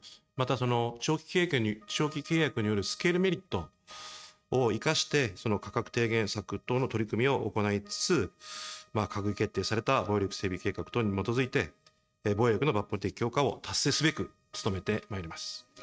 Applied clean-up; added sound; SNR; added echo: neural mask model RNNoise.